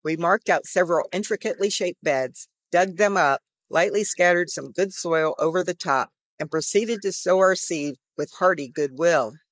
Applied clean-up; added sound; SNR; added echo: neural mask model Resemble Enhance denoiser.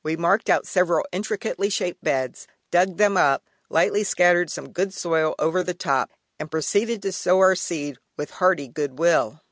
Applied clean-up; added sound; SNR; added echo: none; none; none; none.